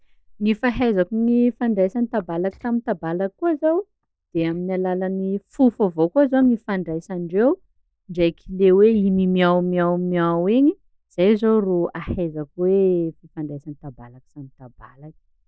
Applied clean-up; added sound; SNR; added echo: neural mask model DeepFilterNet 3.